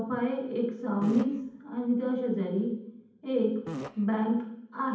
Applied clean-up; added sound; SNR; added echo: none; Fart; 10 dB; reverberation time 0.8 s.